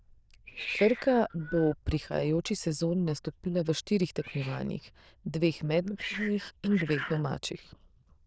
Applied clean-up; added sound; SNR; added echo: neural diffusion model UNIVERSE++.